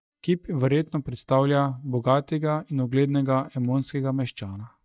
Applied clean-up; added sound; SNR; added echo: neural mask model DeepFilterNet 3.